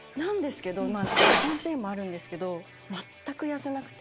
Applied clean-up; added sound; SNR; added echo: none; Glass; -2 dB; none.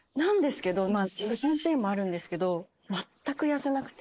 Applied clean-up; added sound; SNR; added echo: neural mask model Resemble Enhance denoiser.